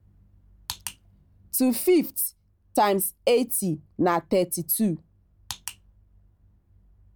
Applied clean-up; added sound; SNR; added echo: none; none; none; none.